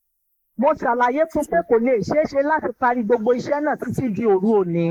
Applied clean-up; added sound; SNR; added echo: neural mask model Resemble Enhance denoiser.